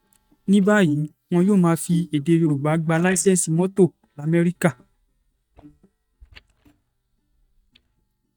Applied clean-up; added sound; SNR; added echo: neural mask model DeepFilterNet 3.